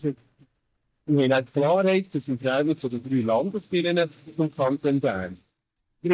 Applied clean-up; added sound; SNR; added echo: neural mask model DeepFilterNet 3.